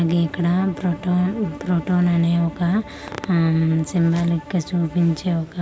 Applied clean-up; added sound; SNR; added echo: none; Bowed string instrument; 19 dB; none.